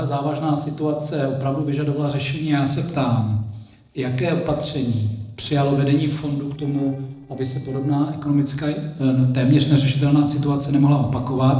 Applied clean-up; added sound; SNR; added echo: neural separator model SepFormer DNS4.